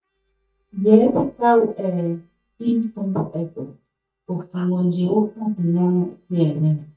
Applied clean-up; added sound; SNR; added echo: neural mask model DeepFilterNet 3.